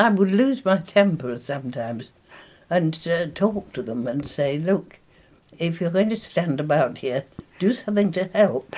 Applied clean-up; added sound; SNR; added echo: none; none; none; none.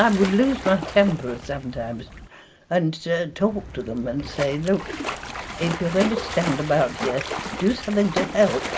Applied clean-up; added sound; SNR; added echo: none; Splash, splatter; 9 dB; none.